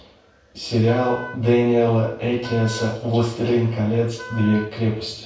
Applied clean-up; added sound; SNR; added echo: none; Wind instrument, woodwind instrument; 18 dB; reverberation time 0.6 s.